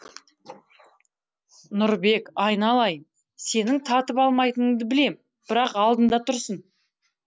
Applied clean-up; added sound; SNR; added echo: none; none; none; none.